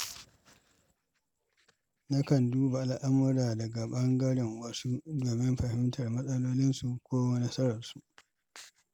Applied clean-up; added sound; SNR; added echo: none; none; none; none.